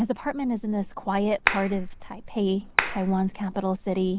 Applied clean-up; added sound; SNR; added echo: none; Clapping; 4 dB; none.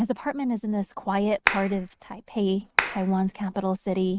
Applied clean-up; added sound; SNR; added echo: neural mask model RNNoise.